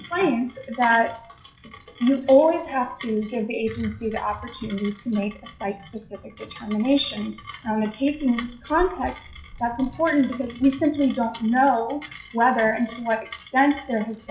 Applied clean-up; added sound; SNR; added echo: classical method WPE with log-MMSE.